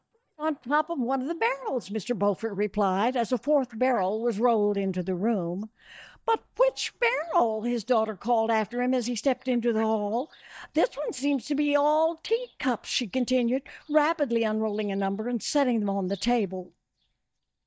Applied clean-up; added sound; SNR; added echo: neural mask model DeepFilterNet 3.